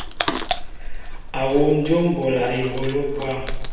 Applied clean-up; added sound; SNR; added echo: none; Chewing, mastication; 4 dB; reverberation time 0.9 s.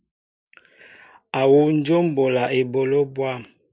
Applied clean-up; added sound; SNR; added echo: none; none; none; none.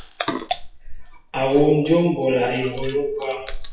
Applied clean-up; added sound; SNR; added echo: classical method WPE with log-MMSE.